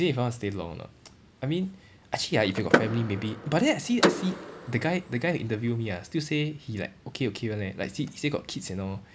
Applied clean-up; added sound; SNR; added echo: none; Door / Car; 1 dB; none.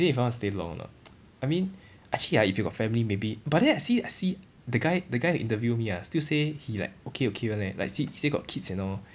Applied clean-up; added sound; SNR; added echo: none; none; none; none.